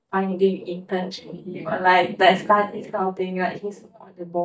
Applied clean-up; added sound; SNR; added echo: neural mask model DeepFilterNet 3.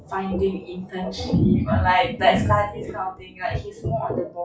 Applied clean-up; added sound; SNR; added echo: classical method WPE with log-MMSE.